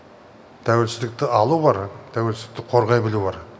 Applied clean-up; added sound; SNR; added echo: none; none; none; none.